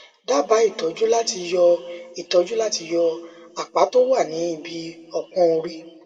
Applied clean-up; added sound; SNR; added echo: none; none; none; reverberation time 1.0 s.